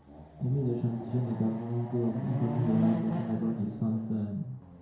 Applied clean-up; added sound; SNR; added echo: none; Chatter / Car passing by / Motorcycle / Traffic noise, roadway noise / Accelerating, revving, vroom; 8 dB; reverberation time 0.6 s.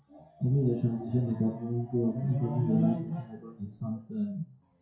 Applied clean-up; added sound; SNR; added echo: classical method WPE with log-MMSE.